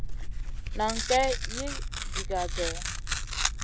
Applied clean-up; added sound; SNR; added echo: none; Tearing; -2 dB; none.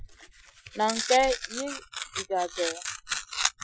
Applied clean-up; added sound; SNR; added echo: classical method Wiener filter.